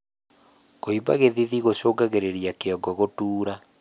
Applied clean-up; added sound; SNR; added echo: none; none; none; none.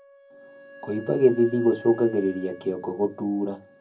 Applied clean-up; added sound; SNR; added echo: none; Wind instrument, woodwind instrument; 20 dB; reverberation time 0.4 s.